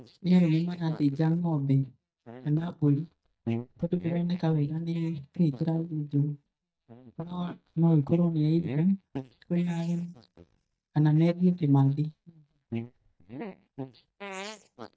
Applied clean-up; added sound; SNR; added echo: neural mask model DeepFilterNet 3.